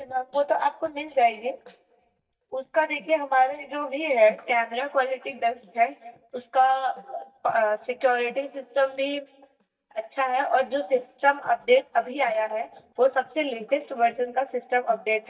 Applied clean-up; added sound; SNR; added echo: neural mask model DeepFilterNet 3.